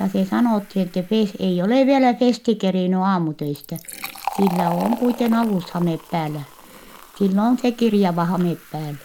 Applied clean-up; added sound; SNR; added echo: none; Fill (with liquid); 15 dB; none.